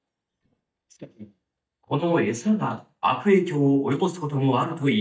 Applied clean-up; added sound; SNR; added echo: neural mask model DeepFilterNet 3.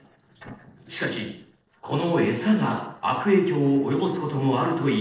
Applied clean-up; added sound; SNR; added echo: neural separator model SepFormer DNS4.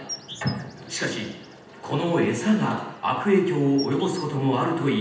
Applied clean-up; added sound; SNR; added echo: none; Insect; 20 dB; reverberation time 0.9 s.